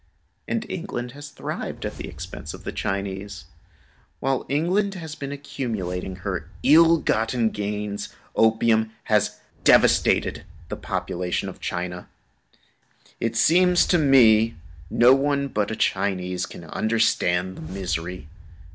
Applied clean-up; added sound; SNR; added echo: none; Whoosh, swoosh, swish; 18 dB; none.